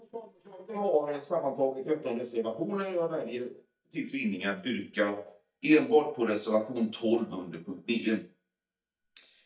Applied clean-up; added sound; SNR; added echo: neural mask model DeepFilterNet 3.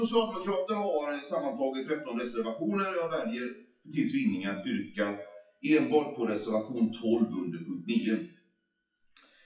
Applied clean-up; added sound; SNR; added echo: classical method WPE with log-MMSE.